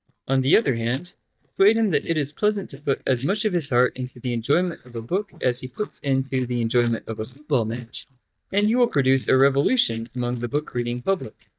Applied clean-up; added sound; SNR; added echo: neural mask model DeepFilterNet 3.